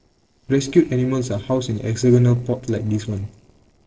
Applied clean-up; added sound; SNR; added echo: neural separator model SepFormer DNS4.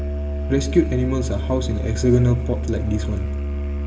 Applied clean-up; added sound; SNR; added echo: none; Musical instrument; 2 dB; reverberation time 1.5 s.